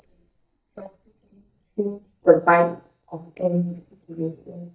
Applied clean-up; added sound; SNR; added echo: neural mask model DeepFilterNet 3.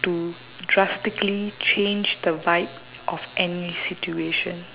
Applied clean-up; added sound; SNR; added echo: none; none; none; none.